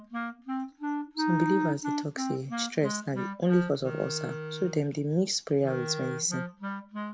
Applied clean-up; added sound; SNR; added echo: none; Wind instrument, woodwind instrument; 3 dB; none.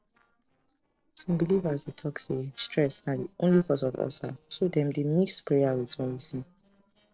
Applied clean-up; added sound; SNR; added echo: neural separator model SepFormer DNS4.